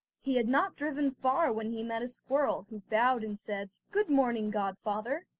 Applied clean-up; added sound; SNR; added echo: none; none; none; none.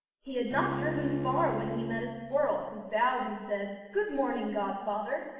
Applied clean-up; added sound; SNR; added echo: none; Bowed string instrument; 6 dB; reverberation time 1.2 s.